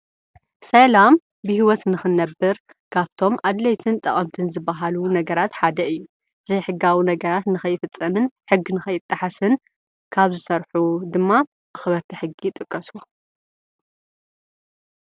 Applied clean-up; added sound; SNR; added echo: none; none; none; none.